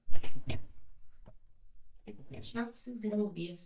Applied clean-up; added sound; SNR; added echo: neural mask model DeepFilterNet 3.